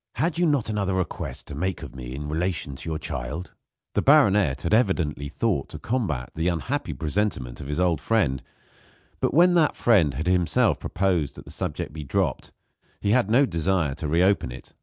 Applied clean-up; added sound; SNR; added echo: none; none; none; none.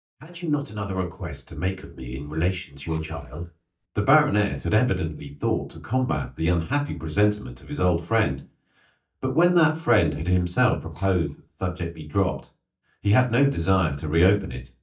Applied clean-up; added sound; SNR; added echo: neural mask model DeepFilterNet 3.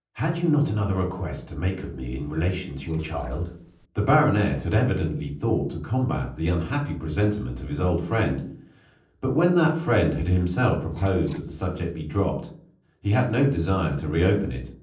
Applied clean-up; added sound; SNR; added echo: neural separator model SepFormer DNS4.